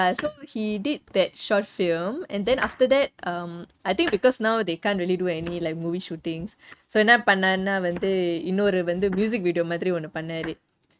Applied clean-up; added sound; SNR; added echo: neural mask model RNNoise.